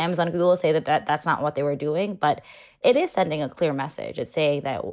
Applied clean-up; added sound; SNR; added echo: none; none; none; none.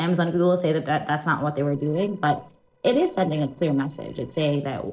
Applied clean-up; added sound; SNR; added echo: neural separator model SepFormer DNS4.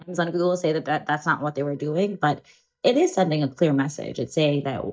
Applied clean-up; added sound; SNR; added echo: neural mask model DeepFilterNet 3.